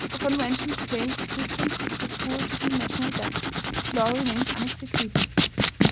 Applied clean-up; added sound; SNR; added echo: none; Writing; -3 dB; none.